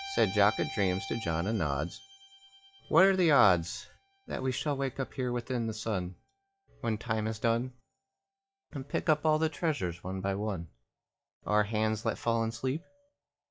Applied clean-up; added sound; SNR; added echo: classical method log-MMSE.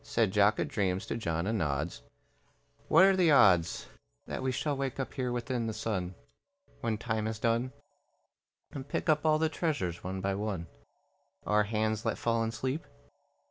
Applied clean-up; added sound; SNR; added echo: none; none; none; none.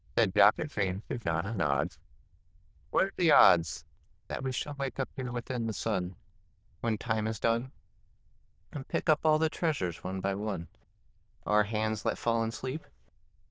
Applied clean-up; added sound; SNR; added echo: neural diffusion model UNIVERSE++.